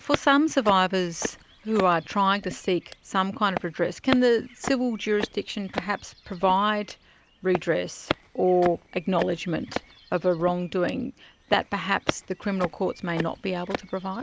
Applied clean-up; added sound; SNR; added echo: none; Walk, footsteps; 11 dB; none.